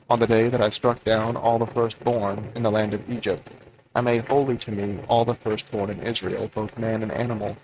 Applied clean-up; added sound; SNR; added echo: neural mask model RNNoise.